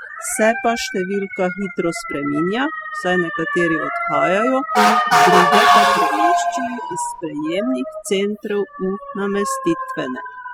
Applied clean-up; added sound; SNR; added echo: classical method spectral subtraction.